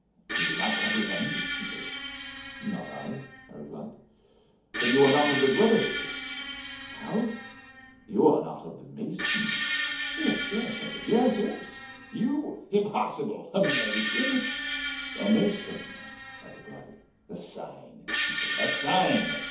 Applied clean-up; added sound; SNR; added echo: none; Screech; 2 dB; reverberation time 0.6 s.